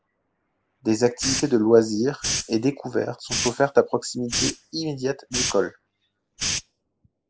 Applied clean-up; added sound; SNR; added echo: neural mask model Resemble Enhance denoiser.